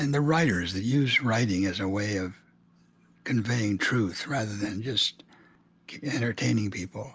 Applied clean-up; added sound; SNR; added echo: none; none; none; none.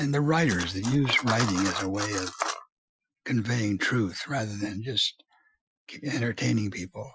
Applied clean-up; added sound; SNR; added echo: classical method Wiener filter.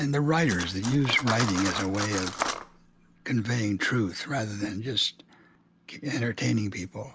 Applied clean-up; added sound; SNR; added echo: none; Cutlery, silverware; 9 dB; none.